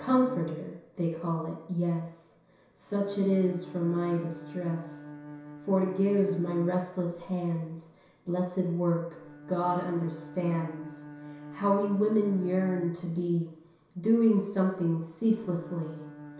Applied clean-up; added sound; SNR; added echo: none; Bowed string instrument; 17 dB; reverberation time 0.7 s.